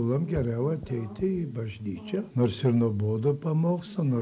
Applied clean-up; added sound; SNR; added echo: none; none; none; none.